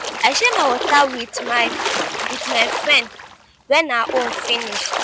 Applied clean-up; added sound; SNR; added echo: none; Splash, splatter; 5 dB; none.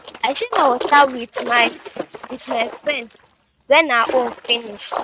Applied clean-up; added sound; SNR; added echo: neural mask model RNNoise.